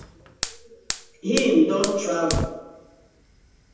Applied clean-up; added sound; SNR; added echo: none; Fire; 8 dB; reverberation time 1.1 s.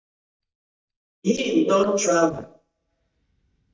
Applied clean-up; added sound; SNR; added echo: neural mask model DeepFilterNet 3.